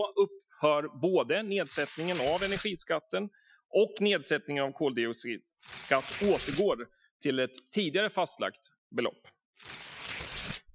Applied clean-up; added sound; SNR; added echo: classical method Wiener filter.